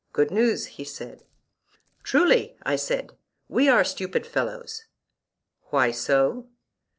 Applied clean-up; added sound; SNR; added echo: neural separator model SepFormer DNS4.